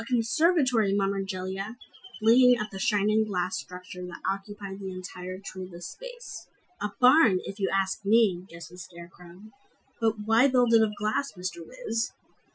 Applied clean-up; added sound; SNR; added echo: classical method Wiener filter.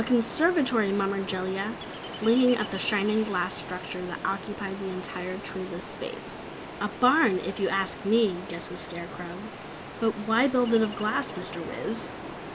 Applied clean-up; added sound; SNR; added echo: none; Ocean; 11 dB; none.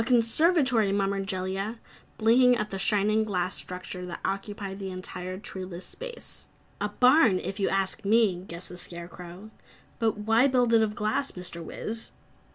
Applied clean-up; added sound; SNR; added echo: none; none; none; none.